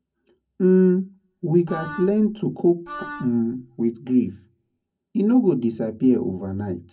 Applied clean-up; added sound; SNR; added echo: none; Wind instrument, woodwind instrument; 15 dB; reverberation time 0.3 s.